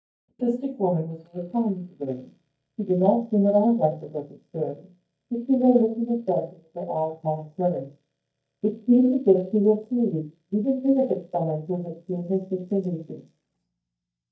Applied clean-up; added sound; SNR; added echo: neural mask model DeepFilterNet 3.